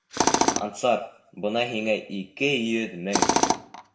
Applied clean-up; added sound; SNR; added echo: none; Tools; -1 dB; reverberation time 0.6 s.